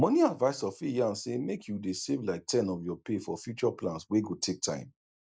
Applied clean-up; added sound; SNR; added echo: none; none; none; none.